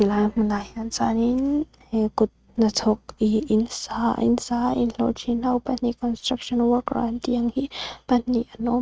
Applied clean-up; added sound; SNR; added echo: neural mask model RNNoise.